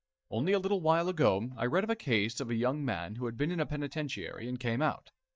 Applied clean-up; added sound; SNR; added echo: neural mask model DeepFilterNet 3.